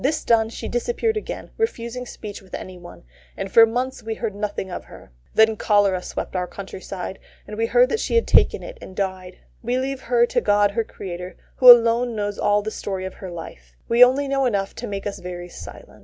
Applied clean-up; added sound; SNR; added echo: none; none; none; none.